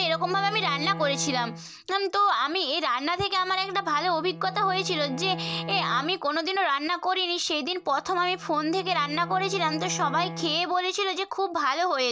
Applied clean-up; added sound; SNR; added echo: none; Bowed string instrument; 13 dB; none.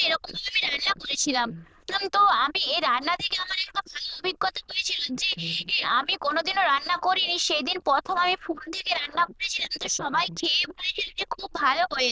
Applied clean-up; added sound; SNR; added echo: neural diffusion model UNIVERSE++.